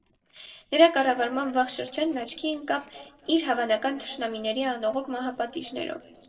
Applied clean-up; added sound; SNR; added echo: neural separator model SepFormer DNS4.